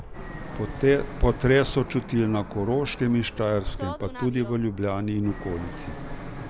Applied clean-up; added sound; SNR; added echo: none; Fixed-wing aircraft, airplane; 12 dB; none.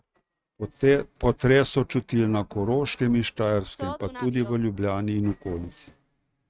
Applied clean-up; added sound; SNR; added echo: neural mask model RNNoise.